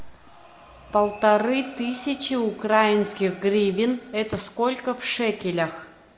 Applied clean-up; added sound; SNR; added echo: none; none; none; none.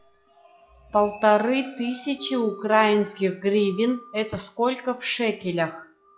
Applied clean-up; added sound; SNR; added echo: classical method log-MMSE.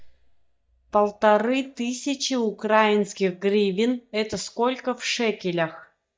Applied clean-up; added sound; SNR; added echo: neural mask model DeepFilterNet 3.